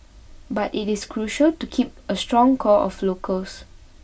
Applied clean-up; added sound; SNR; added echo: none; none; none; reverberation time 0.2 s.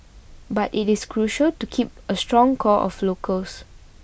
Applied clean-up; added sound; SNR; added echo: none; none; none; none.